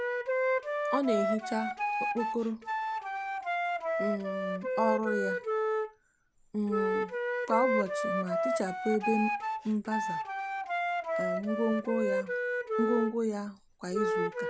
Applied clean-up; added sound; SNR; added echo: none; Wind instrument, woodwind instrument; -2 dB; none.